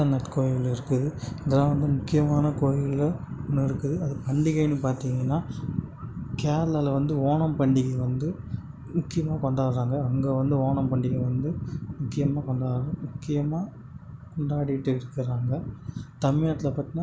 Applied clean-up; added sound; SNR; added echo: none; none; none; none.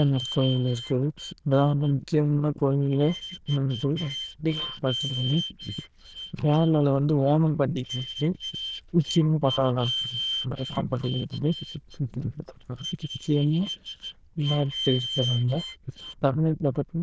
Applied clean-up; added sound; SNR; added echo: neural diffusion model UNIVERSE++.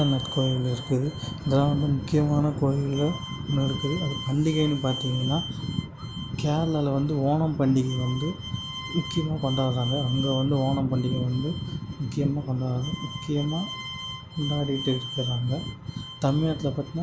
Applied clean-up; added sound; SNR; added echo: none; Bowed string instrument; 13 dB; none.